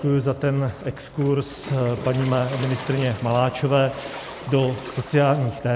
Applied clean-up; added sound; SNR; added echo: none; Waves, surf; 15 dB; none.